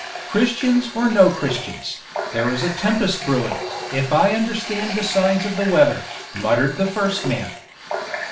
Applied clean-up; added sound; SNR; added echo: none; Water tap, faucet; 10 dB; reverberation time 0.4 s.